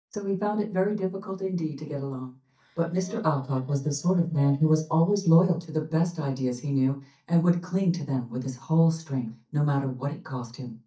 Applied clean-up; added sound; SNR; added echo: neural mask model DeepFilterNet 3.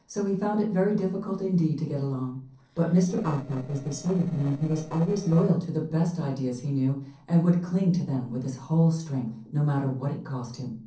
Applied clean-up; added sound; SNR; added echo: neural separator model SepFormer DNS4.